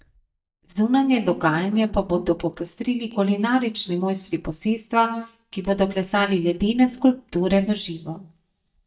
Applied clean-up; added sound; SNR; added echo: neural mask model DeepFilterNet 3.